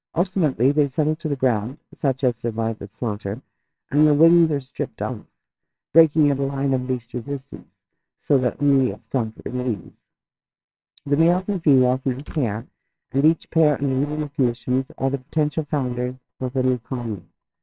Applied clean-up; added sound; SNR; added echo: neural separator model SepFormer WHAMR!.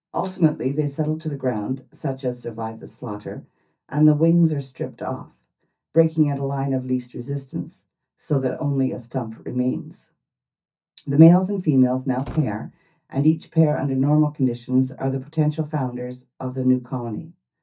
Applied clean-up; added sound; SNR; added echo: neural mask model DeepFilterNet 3.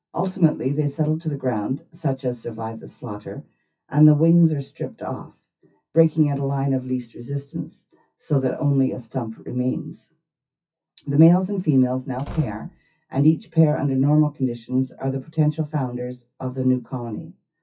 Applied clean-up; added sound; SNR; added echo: classical method WPE with log-MMSE.